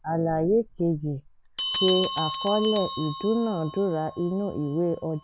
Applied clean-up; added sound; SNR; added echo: none; Bell; 8 dB; none.